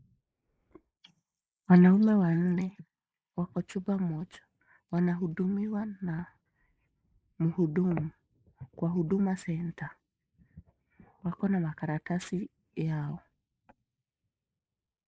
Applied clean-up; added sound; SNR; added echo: neural mask model Resemble Enhance denoiser.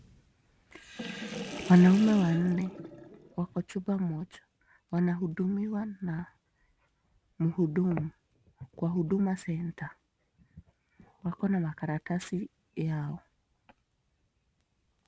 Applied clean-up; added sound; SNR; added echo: none; Sink (filling or washing) / Water; 11 dB; none.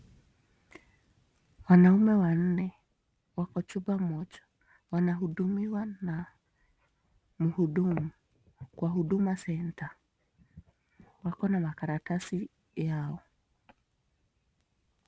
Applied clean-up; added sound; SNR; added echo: none; none; none; none.